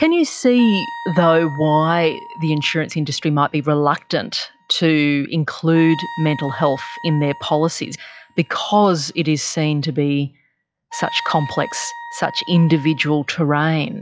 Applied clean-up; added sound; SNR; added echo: classical method log-MMSE.